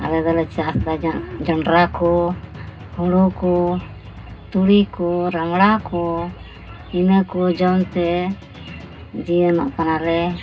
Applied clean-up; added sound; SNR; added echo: none; Drum; 16 dB; reverberation time 0.2 s.